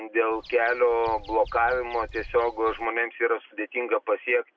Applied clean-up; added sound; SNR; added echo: none; Bird vocalization, bird call, bird song; 19 dB; none.